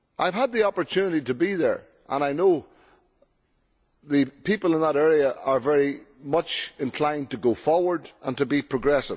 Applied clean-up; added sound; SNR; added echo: none; none; none; none.